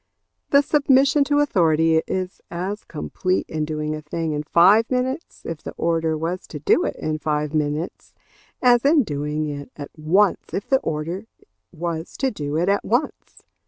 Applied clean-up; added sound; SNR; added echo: none; none; none; none.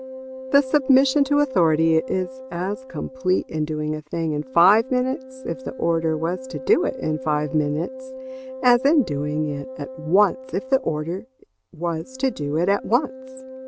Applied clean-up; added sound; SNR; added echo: none; Wind instrument, woodwind instrument; 14 dB; none.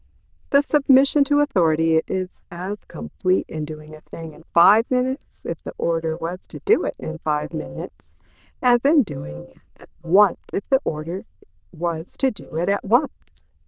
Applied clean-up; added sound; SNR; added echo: neural diffusion model UNIVERSE++.